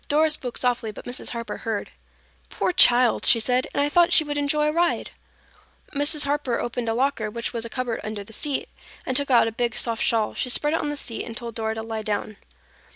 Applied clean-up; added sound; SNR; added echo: none; none; none; none.